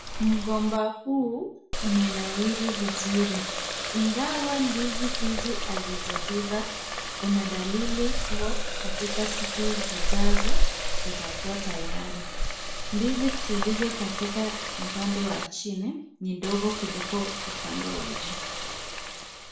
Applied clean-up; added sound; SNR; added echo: none; Water tap, faucet; -2 dB; reverberation time 0.5 s.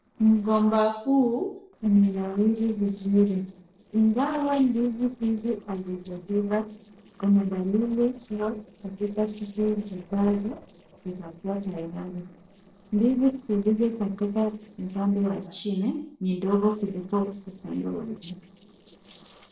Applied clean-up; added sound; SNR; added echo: neural separator model SepFormer DNS4.